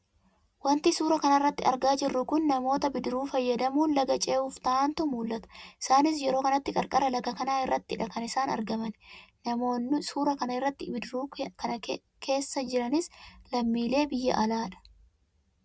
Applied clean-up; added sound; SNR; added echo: none; none; none; none.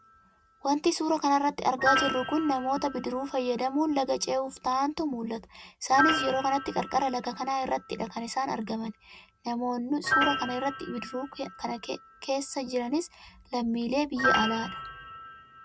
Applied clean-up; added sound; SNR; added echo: none; Piano; 6 dB; none.